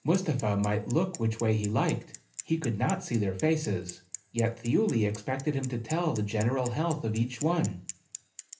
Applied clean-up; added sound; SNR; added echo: none; Bicycle; 17 dB; reverberation time 0.3 s.